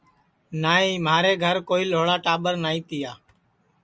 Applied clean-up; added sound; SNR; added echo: none; none; none; none.